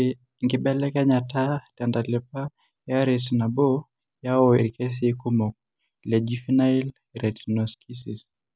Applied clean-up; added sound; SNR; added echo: none; none; none; none.